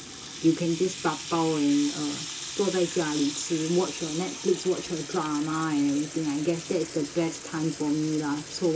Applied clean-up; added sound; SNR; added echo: none; Sink (filling or washing) / Water tap, faucet; 11 dB; reverberation time 0.2 s.